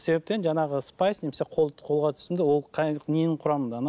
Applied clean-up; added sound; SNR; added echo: none; none; none; none.